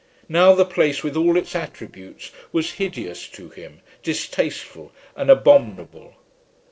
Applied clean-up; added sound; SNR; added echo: neural separator model SepFormer DNS4.